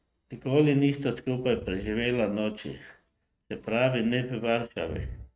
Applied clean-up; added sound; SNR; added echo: neural mask model RNNoise.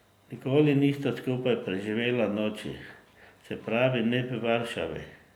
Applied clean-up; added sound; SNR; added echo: none; none; none; none.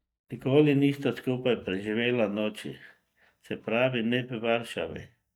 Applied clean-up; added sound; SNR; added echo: neural mask model DeepFilterNet 3.